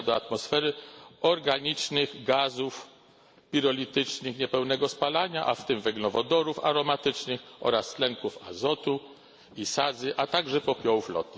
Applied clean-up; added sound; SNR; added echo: none; none; none; none.